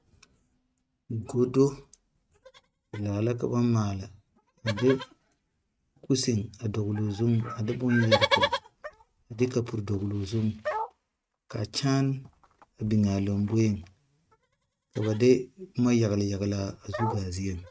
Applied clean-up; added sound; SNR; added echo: neural mask model RNNoise.